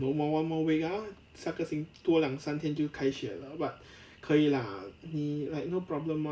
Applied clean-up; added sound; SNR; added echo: none; none; none; none.